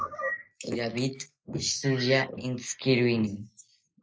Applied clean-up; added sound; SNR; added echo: neural mask model Resemble Enhance denoiser.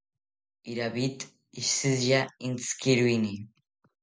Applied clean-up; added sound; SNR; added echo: none; none; none; none.